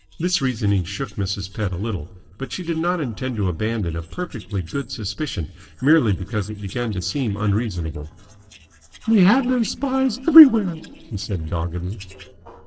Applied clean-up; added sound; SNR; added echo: neural separator model SepFormer DNS4.